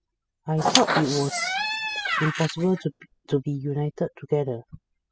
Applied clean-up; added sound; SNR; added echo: classical method spectral subtraction.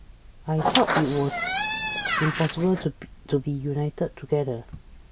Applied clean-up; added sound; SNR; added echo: none; Squeak; -1 dB; none.